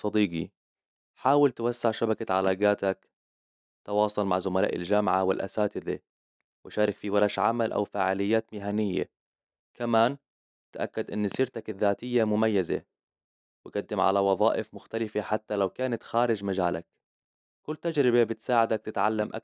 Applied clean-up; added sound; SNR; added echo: neural mask model DeepFilterNet 3.